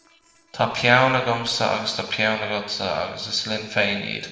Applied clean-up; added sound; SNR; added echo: neural separator model SepFormer DNS4.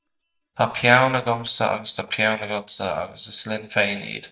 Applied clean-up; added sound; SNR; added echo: neural mask model DeepFilterNet 3.